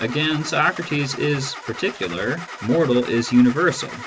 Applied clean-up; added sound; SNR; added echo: none; Engine starting / Car; 14 dB; none.